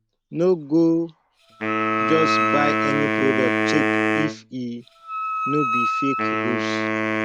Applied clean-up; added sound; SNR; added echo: none; Wind instrument, woodwind instrument + Wind instrument, woodwind instrument; -2 dB; none.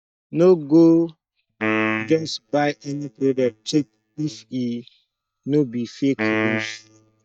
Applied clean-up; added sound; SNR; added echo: neural mask model DeepFilterNet 3.